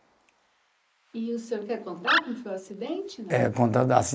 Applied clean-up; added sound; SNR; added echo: neural mask model Resemble Enhance denoiser.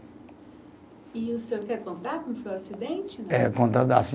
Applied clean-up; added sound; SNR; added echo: none; none; none; none.